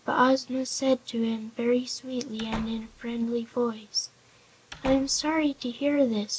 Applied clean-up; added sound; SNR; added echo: none; Slam / Wood; 17 dB; none.